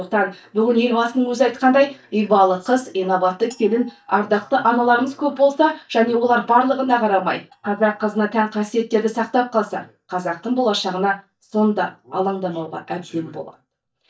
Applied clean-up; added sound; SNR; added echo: neural mask model DeepFilterNet 3.